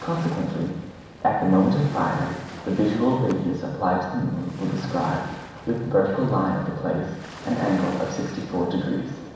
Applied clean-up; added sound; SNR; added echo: none; Waves, surf; 15 dB; reverberation time 1.1 s.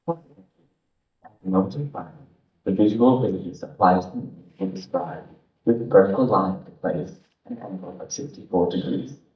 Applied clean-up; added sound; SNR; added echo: neural mask model DeepFilterNet 3.